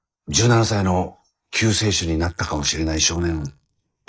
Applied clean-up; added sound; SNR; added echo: neural mask model Resemble Enhance denoiser.